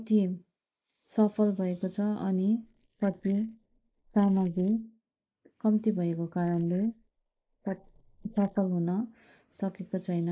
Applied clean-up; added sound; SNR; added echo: neural mask model Resemble Enhance denoiser.